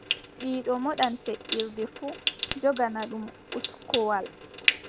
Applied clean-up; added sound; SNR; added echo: none; Trickle, dribble / Sink (filling or washing) / Water tap, faucet; 3 dB; none.